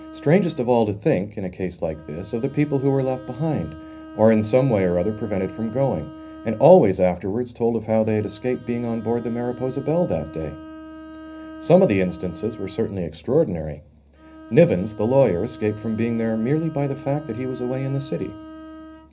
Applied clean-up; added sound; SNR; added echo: none; Bowed string instrument; 18 dB; reverberation time 0.4 s.